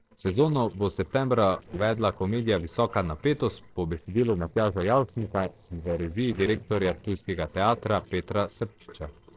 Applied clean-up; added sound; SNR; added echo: neural separator model SepFormer DNS4.